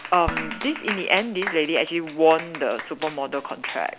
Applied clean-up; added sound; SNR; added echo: none; Clapping + Dishes, pots, and pans; 10 dB; none.